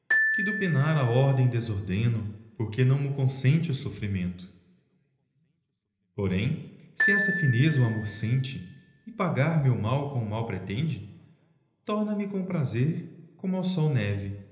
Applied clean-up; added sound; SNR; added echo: none; Glockenspiel; 5 dB; reverberation time 1.0 s.